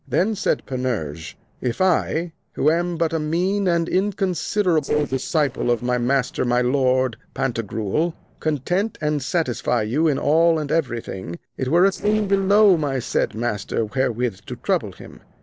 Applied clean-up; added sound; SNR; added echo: neural separator model SepFormer DNS4.